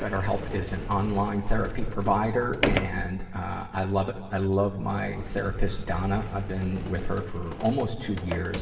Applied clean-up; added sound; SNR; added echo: none; Sliding door; 7 dB; reverberation time 2.4 s.